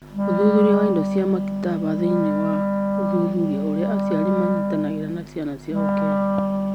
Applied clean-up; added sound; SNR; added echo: none; Wind instrument, woodwind instrument; -1 dB; none.